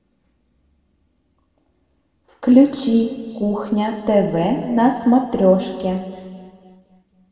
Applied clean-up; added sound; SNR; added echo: none; none; none; reverberation time 1.7 s.